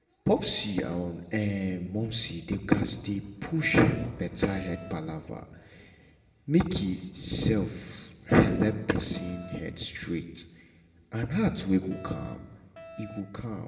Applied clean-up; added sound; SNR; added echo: none; Alarm; 18 dB; reverberation time 1.2 s.